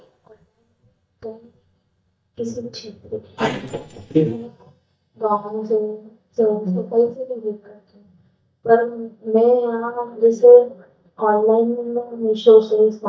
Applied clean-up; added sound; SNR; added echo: neural mask model DeepFilterNet 3.